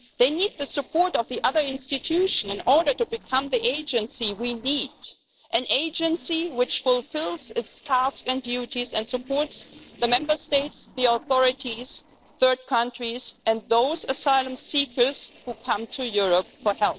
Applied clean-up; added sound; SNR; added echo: neural separator model SepFormer DNS4.